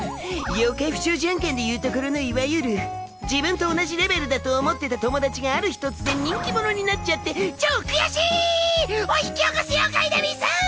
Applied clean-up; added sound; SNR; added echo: none; none; none; none.